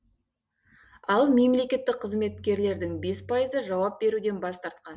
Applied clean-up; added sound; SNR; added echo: none; none; none; none.